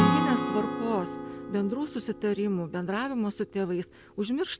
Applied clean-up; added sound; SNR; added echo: none; Acoustic guitar / Strum; 2 dB; none.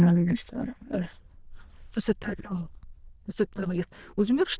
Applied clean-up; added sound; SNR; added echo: neural diffusion model UNIVERSE++.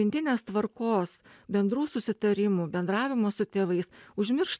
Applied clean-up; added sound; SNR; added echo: none; none; none; none.